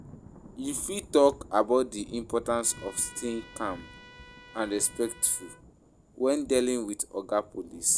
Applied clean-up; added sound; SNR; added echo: none; Trumpet + Thunder / Rain; 20 dB; none.